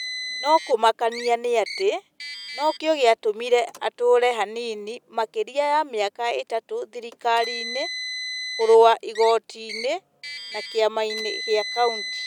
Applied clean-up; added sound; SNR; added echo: none; Car; 12 dB; none.